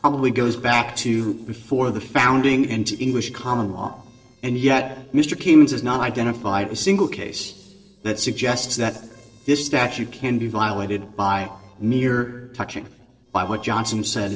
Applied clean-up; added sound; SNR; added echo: neural separator model SepFormer DNS4.